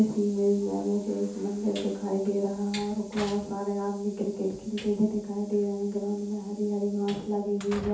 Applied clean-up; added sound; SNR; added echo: none; Train; 18 dB; reverberation time 0.5 s.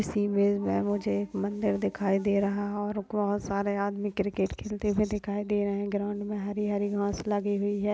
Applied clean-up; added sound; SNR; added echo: none; none; none; none.